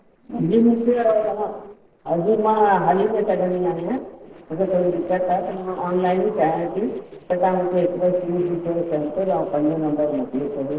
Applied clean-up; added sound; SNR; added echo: neural separator model SepFormer DNS4.